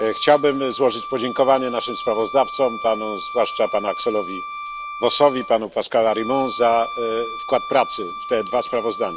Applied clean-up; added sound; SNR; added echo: none; Wind instrument, woodwind instrument; 10 dB; none.